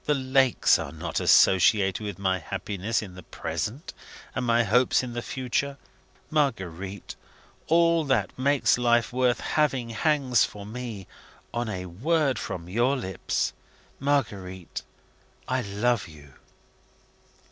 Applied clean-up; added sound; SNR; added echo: none; none; none; none.